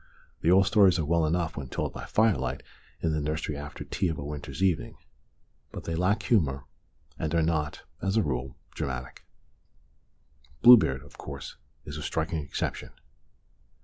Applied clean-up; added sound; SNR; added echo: none; none; none; none.